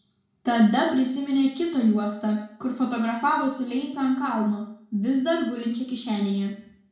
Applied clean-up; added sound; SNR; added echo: none; none; none; reverberation time 0.6 s.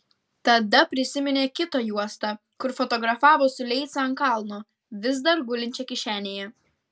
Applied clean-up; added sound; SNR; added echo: none; none; none; none.